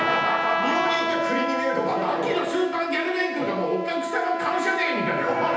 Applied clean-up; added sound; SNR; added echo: none; Trumpet; 2 dB; reverberation time 0.9 s.